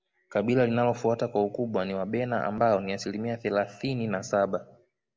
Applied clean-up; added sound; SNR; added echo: none; none; none; none.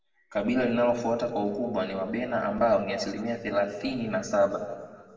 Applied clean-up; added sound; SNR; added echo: none; none; none; reverberation time 1.6 s.